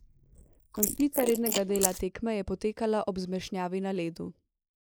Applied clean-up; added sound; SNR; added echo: neural mask model Resemble Enhance denoiser.